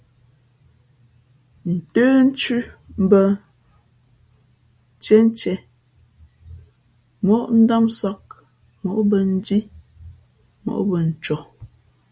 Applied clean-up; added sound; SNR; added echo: none; none; none; none.